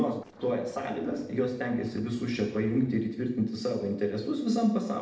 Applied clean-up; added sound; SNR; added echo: neural separator model SepFormer DNS4.